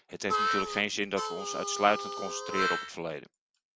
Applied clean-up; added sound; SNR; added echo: none; Harmonica; 0 dB; none.